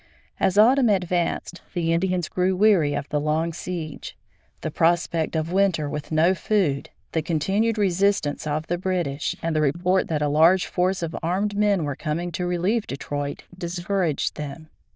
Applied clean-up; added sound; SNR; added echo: neural diffusion model UNIVERSE++.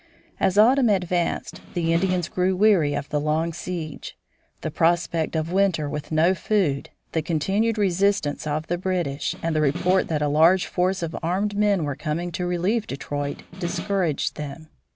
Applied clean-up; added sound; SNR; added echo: none; Snare drum; 12 dB; none.